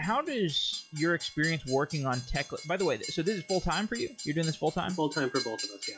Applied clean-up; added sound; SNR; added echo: classical method log-MMSE.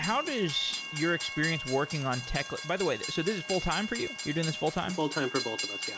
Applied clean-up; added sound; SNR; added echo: none; Train; 7 dB; none.